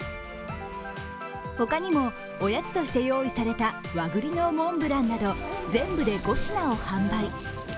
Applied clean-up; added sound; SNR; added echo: none; none; none; none.